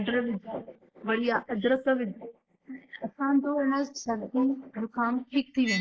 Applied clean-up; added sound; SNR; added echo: neural mask model Resemble Enhance denoiser.